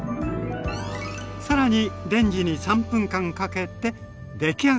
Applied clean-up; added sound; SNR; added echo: none; none; none; none.